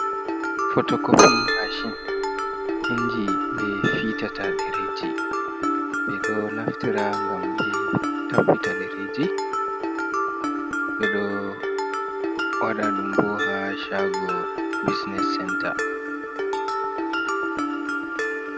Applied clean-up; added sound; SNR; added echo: none; Keyboard (musical) + Mallet percussion; -3 dB; none.